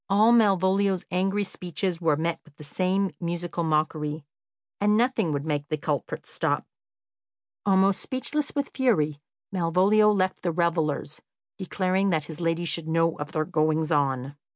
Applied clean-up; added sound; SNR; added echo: none; none; none; none.